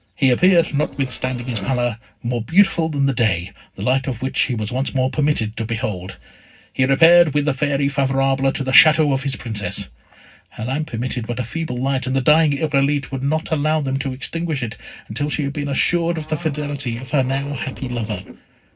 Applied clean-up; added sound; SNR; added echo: neural separator model SepFormer DNS4.